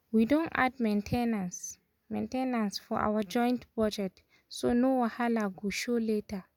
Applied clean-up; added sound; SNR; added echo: none; none; none; none.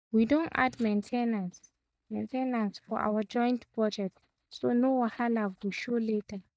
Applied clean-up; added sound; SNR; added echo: neural mask model DeepFilterNet 3.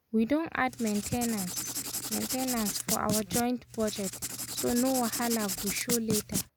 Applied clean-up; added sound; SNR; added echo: none; Writing; 4 dB; none.